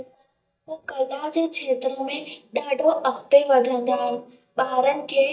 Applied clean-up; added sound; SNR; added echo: neural mask model DeepFilterNet 3.